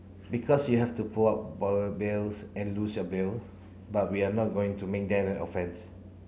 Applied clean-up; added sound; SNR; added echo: none; none; none; none.